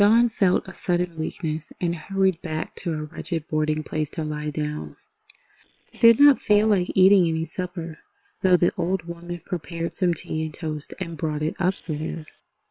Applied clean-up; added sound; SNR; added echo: neural separator model SepFormer WHAM!.